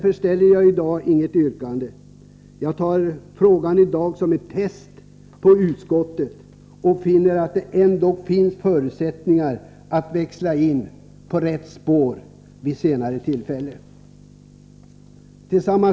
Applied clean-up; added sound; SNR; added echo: none; none; none; none.